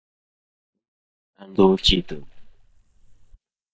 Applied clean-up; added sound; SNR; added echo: neural mask model DeepFilterNet 3.